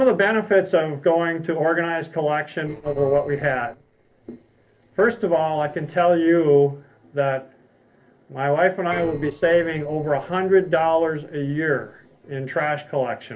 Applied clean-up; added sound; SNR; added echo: neural separator model SepFormer DNS4.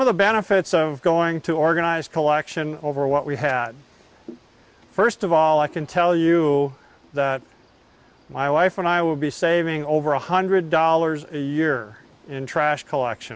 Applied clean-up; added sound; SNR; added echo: none; none; none; none.